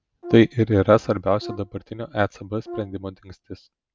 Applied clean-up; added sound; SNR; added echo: none; Brass instrument; 19 dB; none.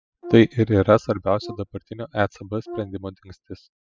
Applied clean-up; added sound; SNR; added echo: classical method spectral subtraction.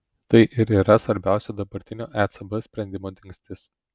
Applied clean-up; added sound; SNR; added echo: none; none; none; none.